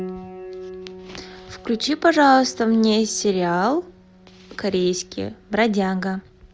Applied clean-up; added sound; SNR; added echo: none; Piano; 18 dB; none.